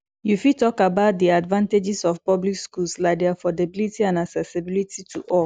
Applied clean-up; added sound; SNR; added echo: none; none; none; none.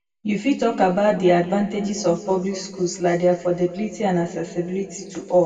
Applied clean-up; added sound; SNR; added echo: none; none; none; reverberation time 2.0 s.